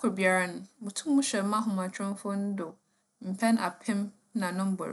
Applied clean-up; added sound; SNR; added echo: none; none; none; none.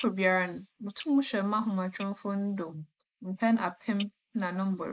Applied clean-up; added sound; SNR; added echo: neural mask model Resemble Enhance denoiser.